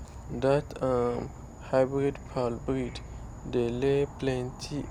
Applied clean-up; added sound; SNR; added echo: none; Insect / Frog; 12 dB; none.